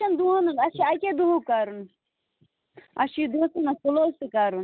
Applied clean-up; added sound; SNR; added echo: none; none; none; none.